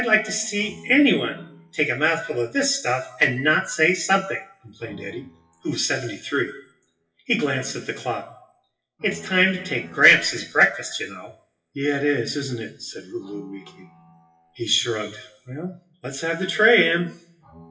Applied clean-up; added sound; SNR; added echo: classical method WPE with log-MMSE.